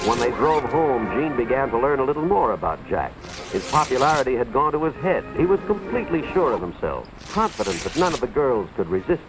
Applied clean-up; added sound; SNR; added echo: none; Zipper (clothing) + Tearing; 15 dB; none.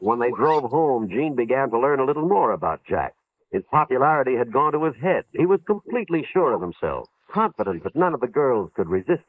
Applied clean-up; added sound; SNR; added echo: neural mask model Resemble Enhance denoiser.